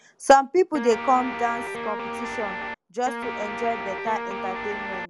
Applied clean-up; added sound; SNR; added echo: none; Guitar; 7 dB; none.